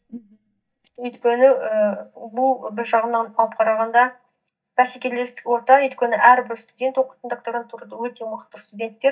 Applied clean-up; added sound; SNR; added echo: neural mask model DeepFilterNet 3.